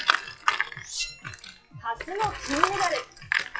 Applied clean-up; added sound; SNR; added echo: classical method WPE with log-MMSE.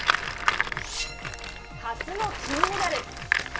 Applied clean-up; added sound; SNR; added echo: none; Tools; -4 dB; reverberation time 0.3 s.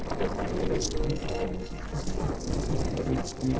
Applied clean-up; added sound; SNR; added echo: neural separator model SepFormer DNS4.